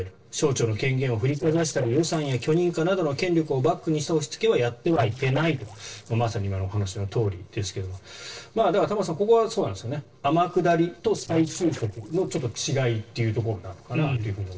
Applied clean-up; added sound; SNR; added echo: neural separator model SepFormer DNS4.